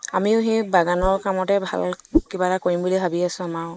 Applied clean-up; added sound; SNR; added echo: neural mask model Resemble Enhance denoiser.